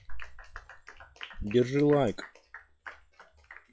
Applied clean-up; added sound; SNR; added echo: classical method log-MMSE.